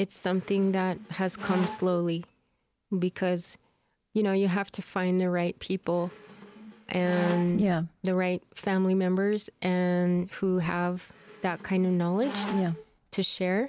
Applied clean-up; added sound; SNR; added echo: none; Squeak; 12 dB; none.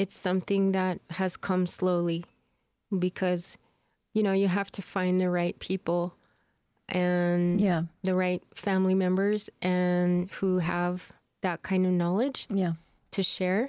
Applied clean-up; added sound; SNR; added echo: none; none; none; none.